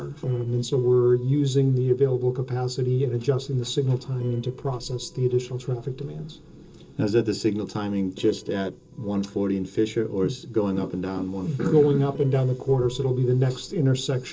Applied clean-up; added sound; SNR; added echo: neural separator model SepFormer DNS4.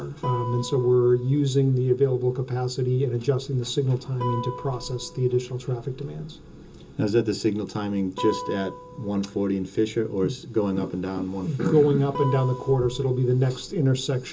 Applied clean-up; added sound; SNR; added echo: none; Guitar; 15 dB; reverberation time 0.2 s.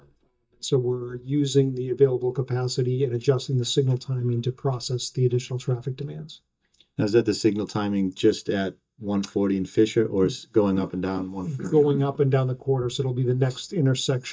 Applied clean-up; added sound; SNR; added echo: neural mask model DeepFilterNet 3.